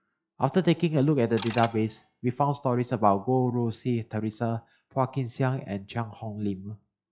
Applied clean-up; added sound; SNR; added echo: classical method log-MMSE.